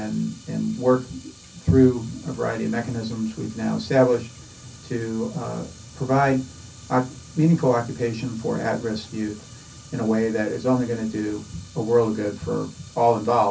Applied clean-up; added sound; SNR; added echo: none; Fire; 20 dB; reverberation time 0.3 s.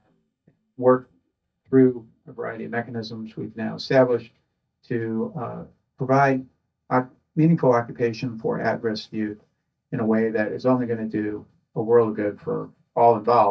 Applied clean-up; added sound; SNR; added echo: neural mask model DeepFilterNet 3.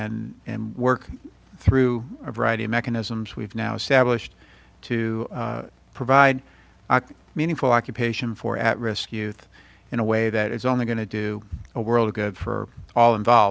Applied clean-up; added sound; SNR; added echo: none; none; none; none.